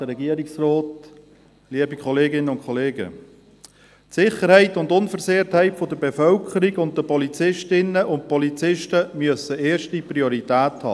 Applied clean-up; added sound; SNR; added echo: none; none; none; none.